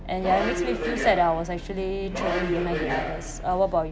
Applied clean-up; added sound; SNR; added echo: none; Subway, metro, underground; 4 dB; none.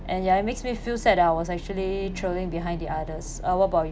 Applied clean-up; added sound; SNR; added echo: none; none; none; none.